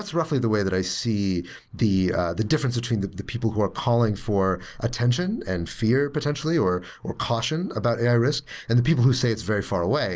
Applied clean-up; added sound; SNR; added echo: none; none; none; none.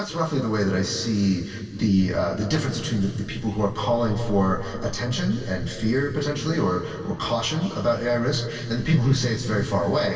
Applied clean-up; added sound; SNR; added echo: none; none; none; reverberation time 2.6 s.